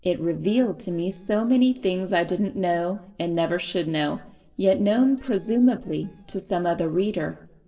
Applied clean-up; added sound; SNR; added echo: neural separator model SepFormer DNS4.